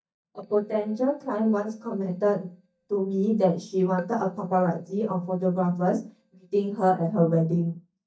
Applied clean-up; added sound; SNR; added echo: neural mask model DeepFilterNet 3.